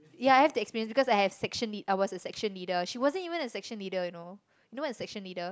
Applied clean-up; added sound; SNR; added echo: none; none; none; none.